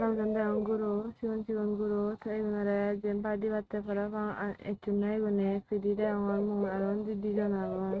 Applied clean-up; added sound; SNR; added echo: neural mask model RNNoise.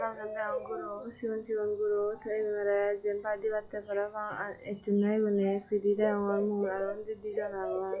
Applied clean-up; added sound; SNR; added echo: classical method log-MMSE.